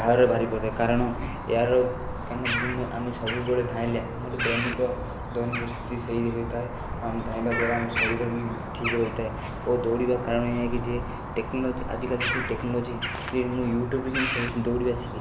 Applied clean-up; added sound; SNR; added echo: none; Bird vocalization, bird call, bird song; 5 dB; none.